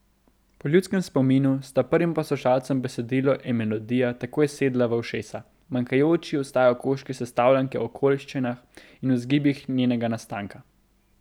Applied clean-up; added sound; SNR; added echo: none; none; none; none.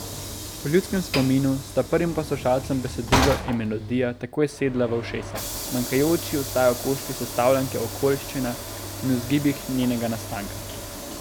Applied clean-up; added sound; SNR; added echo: none; Sliding door / Train; 7 dB; none.